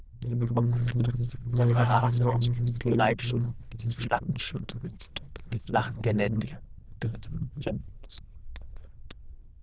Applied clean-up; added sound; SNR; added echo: neural diffusion model UNIVERSE++.